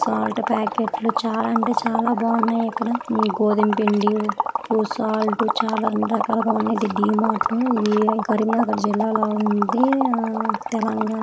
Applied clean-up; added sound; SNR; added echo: none; Liquid; 4 dB; none.